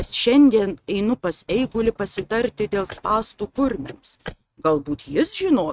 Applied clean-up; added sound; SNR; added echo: neural mask model RNNoise.